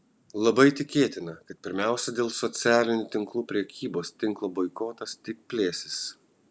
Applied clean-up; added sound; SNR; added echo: none; none; none; none.